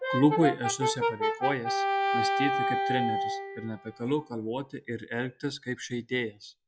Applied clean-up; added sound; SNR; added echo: classical method log-MMSE.